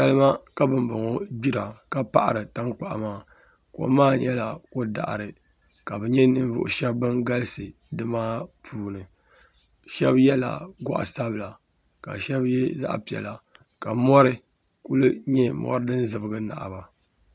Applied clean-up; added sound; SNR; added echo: none; none; none; none.